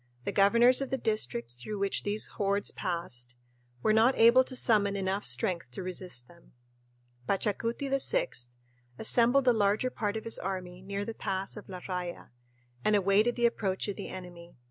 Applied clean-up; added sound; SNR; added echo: none; none; none; none.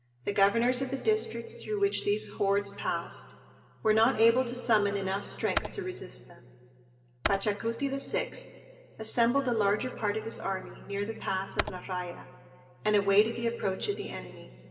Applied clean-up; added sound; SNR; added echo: none; Computer keyboard; 9 dB; reverberation time 2.0 s.